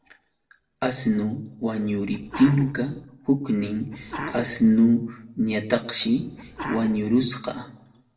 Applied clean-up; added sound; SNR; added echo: neural separator model SepFormer DNS4.